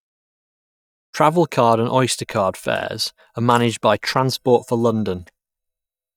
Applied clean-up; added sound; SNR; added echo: neural mask model DeepFilterNet 3.